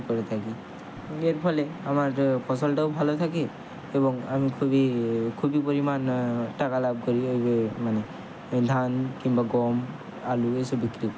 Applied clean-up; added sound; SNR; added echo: none; none; none; none.